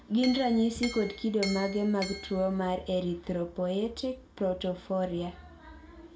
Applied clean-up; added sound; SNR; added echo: none; Chink, clink; 11 dB; reverberation time 0.2 s.